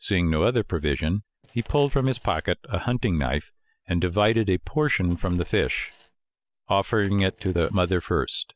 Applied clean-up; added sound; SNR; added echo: neural separator model SepFormer DNS4.